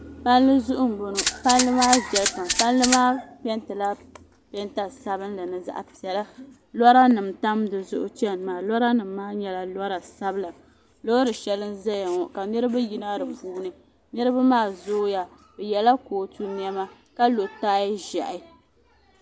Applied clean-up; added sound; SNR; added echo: none; Rattle (instrument); 2 dB; none.